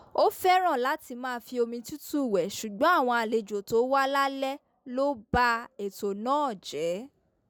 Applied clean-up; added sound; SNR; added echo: none; none; none; none.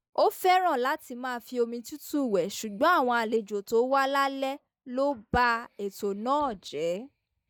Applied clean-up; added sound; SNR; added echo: neural mask model DeepFilterNet 3.